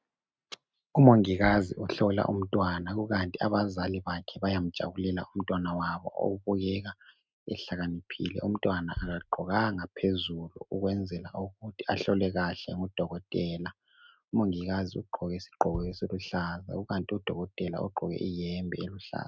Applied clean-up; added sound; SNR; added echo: neural mask model RNNoise.